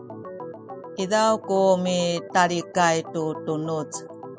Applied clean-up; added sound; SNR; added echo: none; Organ; 13 dB; none.